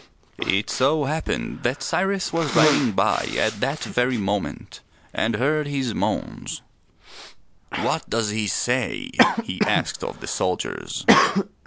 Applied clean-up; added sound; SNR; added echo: none; Cough; 3 dB; none.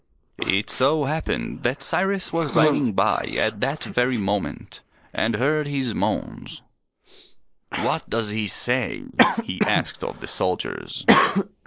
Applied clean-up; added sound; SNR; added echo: neural mask model Resemble Enhance denoiser.